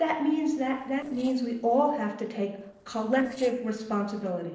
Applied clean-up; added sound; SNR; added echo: neural separator model SepFormer DNS4.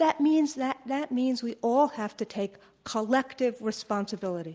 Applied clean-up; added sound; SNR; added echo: none; none; none; none.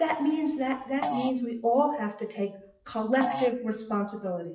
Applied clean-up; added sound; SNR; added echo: classical method WPE with log-MMSE.